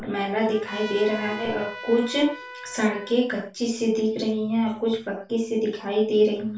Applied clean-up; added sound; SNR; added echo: none; Trumpet; 14 dB; reverberation time 0.3 s.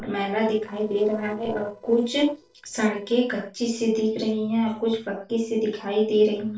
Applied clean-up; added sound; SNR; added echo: neural separator model SepFormer DNS4.